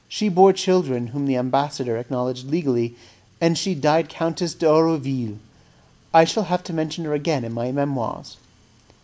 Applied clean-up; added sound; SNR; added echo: none; none; none; none.